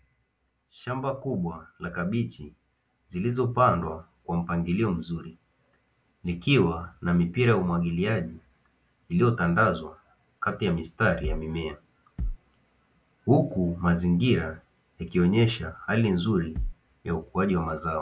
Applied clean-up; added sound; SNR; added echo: none; Bass drum; 5 dB; none.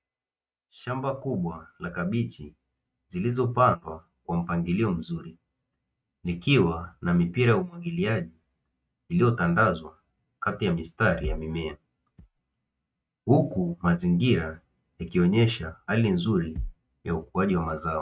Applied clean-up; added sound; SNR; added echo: neural mask model RNNoise.